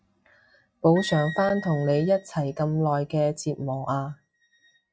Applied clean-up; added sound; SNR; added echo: classical method log-MMSE.